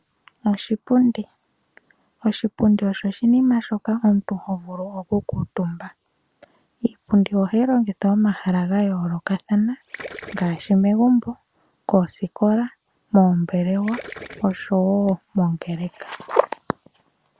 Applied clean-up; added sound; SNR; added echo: none; Gurgling; 19 dB; none.